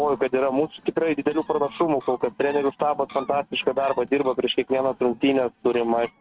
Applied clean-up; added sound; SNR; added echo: neural mask model RNNoise.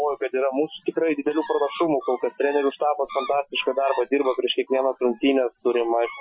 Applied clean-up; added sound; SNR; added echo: classical method Wiener filter.